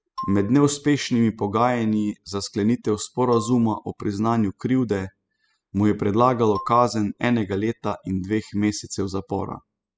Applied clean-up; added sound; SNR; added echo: classical method spectral subtraction.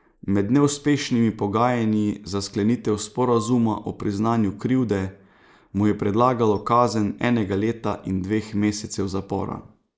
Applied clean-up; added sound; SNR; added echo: neural mask model Resemble Enhance denoiser.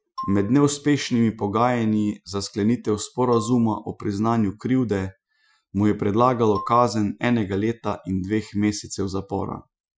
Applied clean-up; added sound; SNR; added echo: classical method Wiener filter.